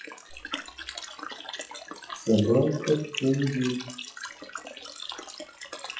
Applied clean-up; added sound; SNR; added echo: classical method WPE with log-MMSE.